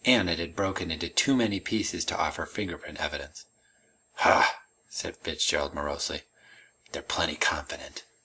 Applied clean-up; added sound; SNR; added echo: none; none; none; none.